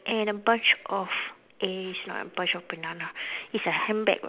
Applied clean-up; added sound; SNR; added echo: none; none; none; none.